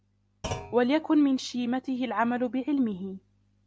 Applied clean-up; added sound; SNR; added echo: none; Thump, thud; 14 dB; none.